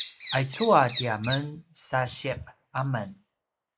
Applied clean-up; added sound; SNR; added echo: neural mask model Resemble Enhance denoiser.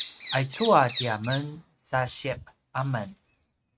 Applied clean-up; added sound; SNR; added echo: neural mask model RNNoise.